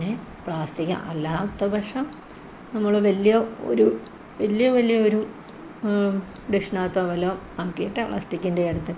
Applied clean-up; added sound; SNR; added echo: none; none; none; none.